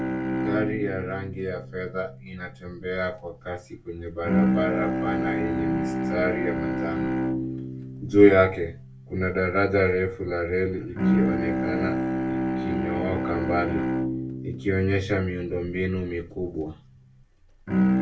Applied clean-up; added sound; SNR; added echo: none; Bowed string instrument; 1 dB; reverberation time 0.2 s.